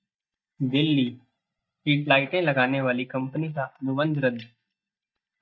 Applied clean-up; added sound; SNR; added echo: neural mask model DeepFilterNet 3.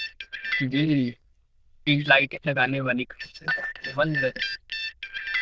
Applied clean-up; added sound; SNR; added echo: neural diffusion model UNIVERSE++.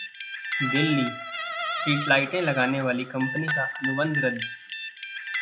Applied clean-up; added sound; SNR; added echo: none; Guitar; 4 dB; none.